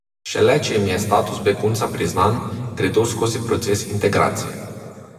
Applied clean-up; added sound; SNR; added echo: none; none; none; reverberation time 1.8 s.